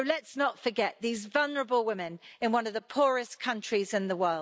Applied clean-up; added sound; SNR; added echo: none; none; none; none.